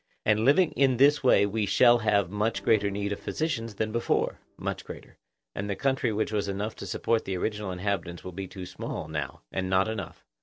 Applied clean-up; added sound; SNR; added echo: neural separator model SepFormer DNS4.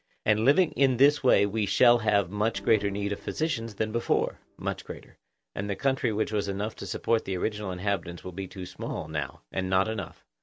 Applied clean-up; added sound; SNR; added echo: none; Organ; 19 dB; none.